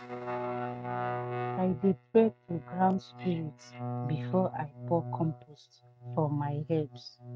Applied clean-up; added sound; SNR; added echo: neural mask model RNNoise.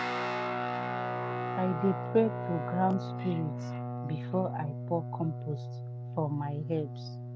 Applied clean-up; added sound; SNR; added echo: none; Guitar; 2 dB; none.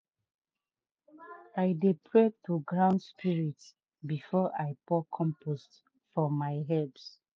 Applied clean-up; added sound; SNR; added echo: none; none; none; none.